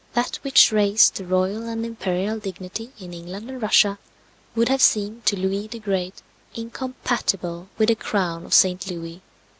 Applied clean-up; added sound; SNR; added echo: none; none; none; none.